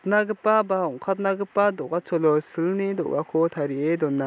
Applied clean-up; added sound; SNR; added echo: none; none; none; none.